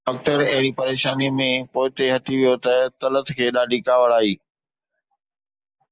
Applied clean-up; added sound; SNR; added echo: none; none; none; none.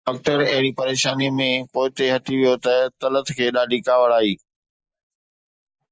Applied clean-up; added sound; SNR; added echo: neural mask model Resemble Enhance denoiser.